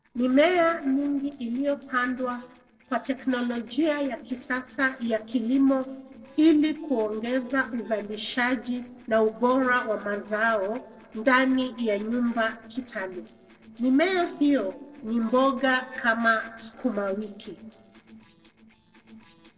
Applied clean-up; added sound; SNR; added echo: neural separator model SepFormer DNS4.